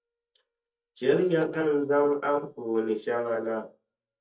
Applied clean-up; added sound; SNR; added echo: neural mask model DeepFilterNet 3.